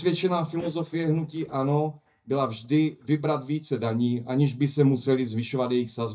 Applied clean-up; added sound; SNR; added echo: neural mask model DeepFilterNet 3.